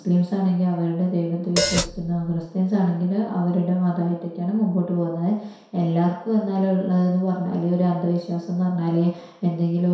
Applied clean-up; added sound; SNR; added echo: none; Hi-hat; 4 dB; reverberation time 0.7 s.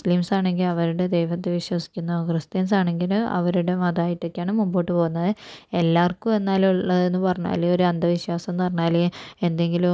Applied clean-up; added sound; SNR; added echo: none; none; none; none.